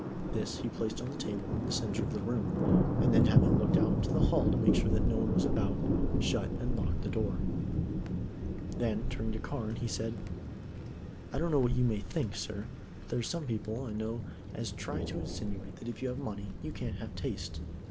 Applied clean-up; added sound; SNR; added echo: none; Thunder; -4 dB; none.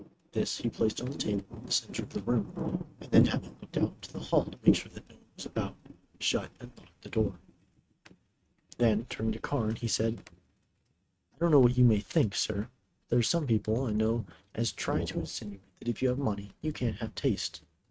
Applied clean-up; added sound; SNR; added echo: neural mask model RNNoise.